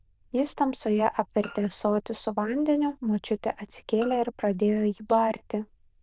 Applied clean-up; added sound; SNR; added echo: neural diffusion model UNIVERSE++.